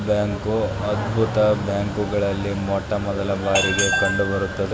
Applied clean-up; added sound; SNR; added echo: none; Accelerating, revving, vroom / Car; 14 dB; none.